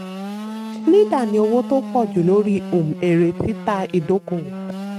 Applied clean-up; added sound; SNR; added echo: neural mask model RNNoise.